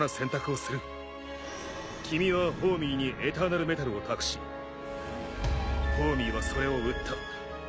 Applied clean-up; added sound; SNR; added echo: none; none; none; none.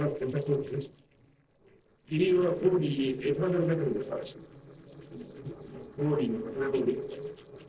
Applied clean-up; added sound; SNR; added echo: neural separator model SepFormer DNS4.